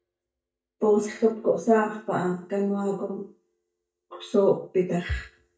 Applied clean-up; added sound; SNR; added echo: neural mask model DeepFilterNet 3.